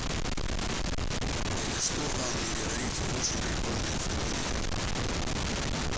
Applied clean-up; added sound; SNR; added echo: none; none; none; none.